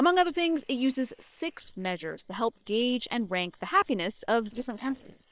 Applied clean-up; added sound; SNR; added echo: neural separator model SepFormer WHAM!.